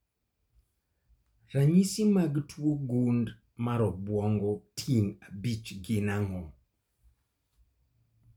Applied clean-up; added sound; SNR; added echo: none; none; none; none.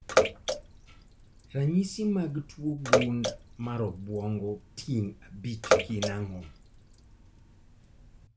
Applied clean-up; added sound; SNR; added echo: none; Bathtub (filling or washing) / Water / Splash, splatter; -1 dB; none.